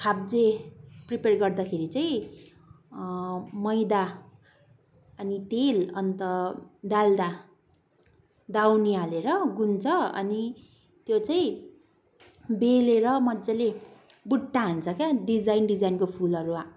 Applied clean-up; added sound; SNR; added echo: none; none; none; none.